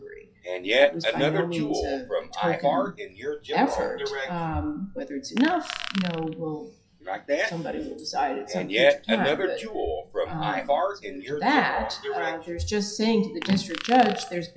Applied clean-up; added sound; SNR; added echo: classical method WPE with log-MMSE.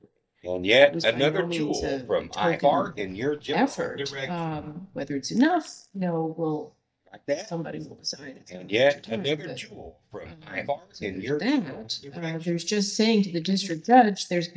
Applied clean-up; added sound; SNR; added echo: neural mask model DeepFilterNet 3.